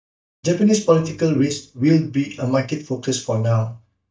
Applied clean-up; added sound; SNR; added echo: neural mask model DeepFilterNet 3.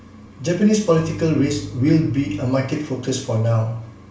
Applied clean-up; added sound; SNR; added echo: none; Bowed string instrument; 14 dB; reverberation time 0.4 s.